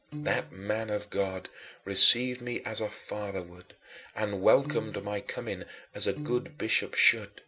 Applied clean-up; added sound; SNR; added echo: none; Piano; 13 dB; none.